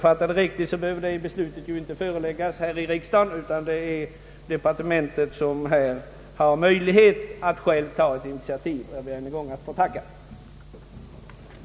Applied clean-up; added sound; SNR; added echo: none; none; none; none.